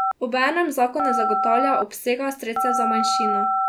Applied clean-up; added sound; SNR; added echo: none; Telephone; -1 dB; none.